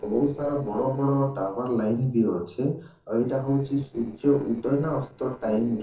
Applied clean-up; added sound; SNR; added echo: neural separator model SepFormer DNS4.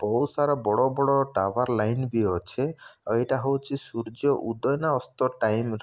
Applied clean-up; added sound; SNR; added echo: none; none; none; none.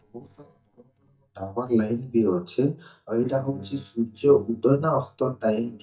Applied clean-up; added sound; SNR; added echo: neural mask model DeepFilterNet 3.